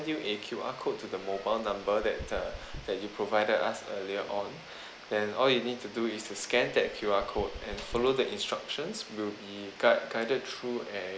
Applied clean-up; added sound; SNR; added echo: none; Dog; 17 dB; none.